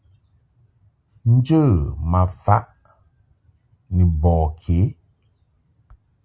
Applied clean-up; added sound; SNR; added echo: none; none; none; none.